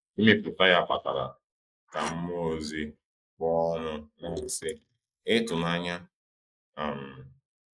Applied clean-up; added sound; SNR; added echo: neural mask model Resemble Enhance denoiser.